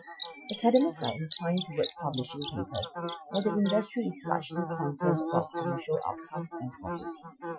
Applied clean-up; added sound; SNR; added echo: classical method Wiener filter.